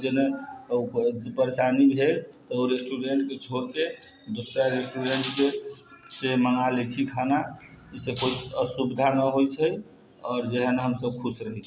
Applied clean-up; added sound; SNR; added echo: none; none; none; none.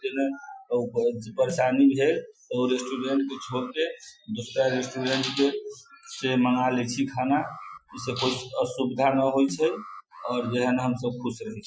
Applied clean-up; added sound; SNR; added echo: classical method Wiener filter.